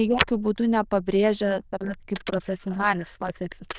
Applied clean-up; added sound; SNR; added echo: neural diffusion model UNIVERSE++.